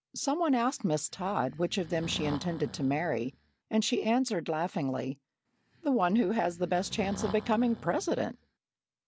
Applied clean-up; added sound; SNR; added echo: none; Breathing; 15 dB; none.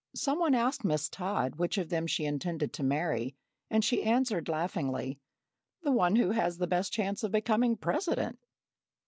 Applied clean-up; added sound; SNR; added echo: none; none; none; none.